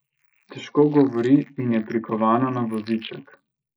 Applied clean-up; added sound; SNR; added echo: neural mask model Resemble Enhance denoiser.